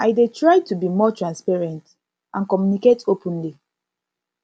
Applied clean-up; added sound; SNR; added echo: none; none; none; none.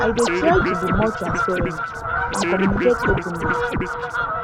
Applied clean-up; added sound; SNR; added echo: none; Scratching (performance technique) + Fowl; -1 dB; none.